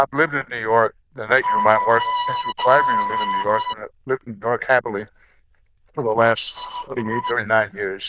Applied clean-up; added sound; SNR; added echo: neural diffusion model UNIVERSE++.